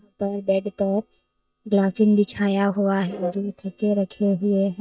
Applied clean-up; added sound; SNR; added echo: neural mask model DeepFilterNet 3.